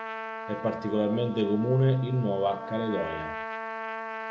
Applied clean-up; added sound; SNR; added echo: none; Trumpet; 9 dB; none.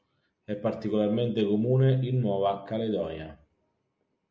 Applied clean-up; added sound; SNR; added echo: none; none; none; none.